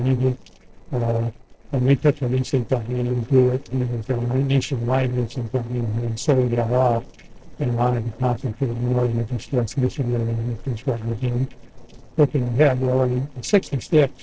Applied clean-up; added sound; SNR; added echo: neural separator model SepFormer DNS4.